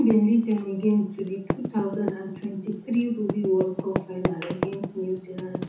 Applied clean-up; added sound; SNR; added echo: none; Typing; 8 dB; reverberation time 0.5 s.